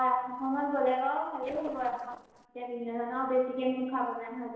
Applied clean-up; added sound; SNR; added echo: neural separator model SepFormer DNS4.